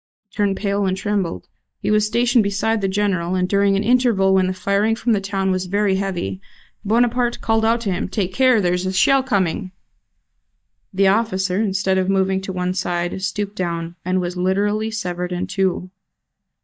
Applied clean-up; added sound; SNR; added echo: neural mask model DeepFilterNet 3.